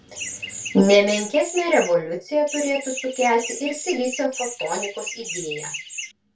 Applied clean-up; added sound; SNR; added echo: none; Chirp, tweet; 9 dB; reverberation time 0.2 s.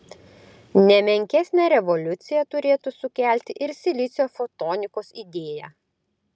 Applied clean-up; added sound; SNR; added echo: none; none; none; none.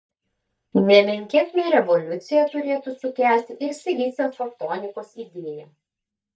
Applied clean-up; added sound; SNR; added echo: neural mask model DeepFilterNet 3.